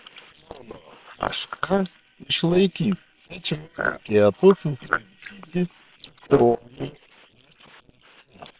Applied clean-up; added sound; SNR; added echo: neural separator model SepFormer WHAM!.